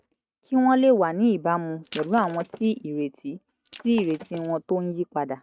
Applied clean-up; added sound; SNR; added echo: neural mask model RNNoise.